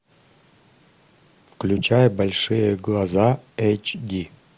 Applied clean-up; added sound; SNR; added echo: none; none; none; none.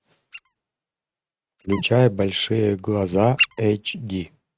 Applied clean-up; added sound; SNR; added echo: neural mask model RNNoise.